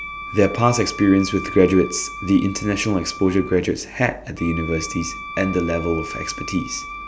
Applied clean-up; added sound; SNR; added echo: none; Wind instrument, woodwind instrument; 12 dB; none.